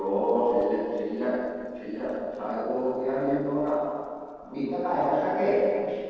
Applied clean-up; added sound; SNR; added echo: neural separator model SepFormer DNS4.